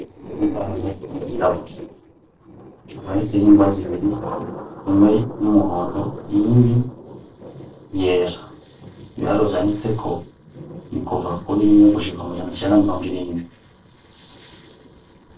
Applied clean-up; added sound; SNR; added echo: neural separator model SepFormer DNS4.